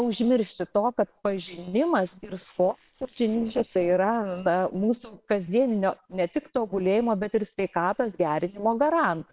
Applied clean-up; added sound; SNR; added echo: neural separator model SepFormer WHAM!.